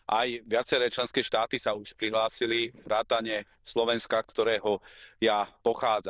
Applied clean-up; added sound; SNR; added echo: neural diffusion model UNIVERSE++.